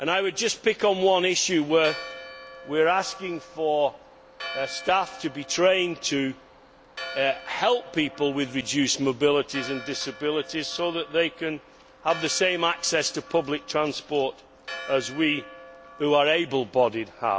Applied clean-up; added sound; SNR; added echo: none; Church bell; 17 dB; none.